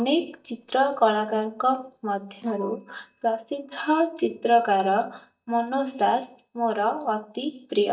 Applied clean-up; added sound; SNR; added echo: neural mask model DeepFilterNet 3.